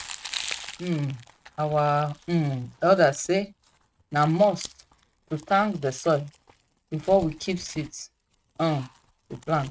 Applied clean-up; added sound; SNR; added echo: neural mask model RNNoise.